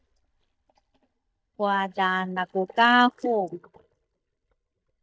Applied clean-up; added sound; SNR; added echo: neural mask model DeepFilterNet 3.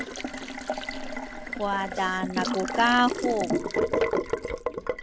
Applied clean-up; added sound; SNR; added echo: none; Water tap, faucet; 0 dB; none.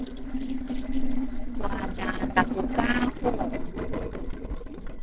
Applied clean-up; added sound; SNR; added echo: neural separator model SepFormer DNS4.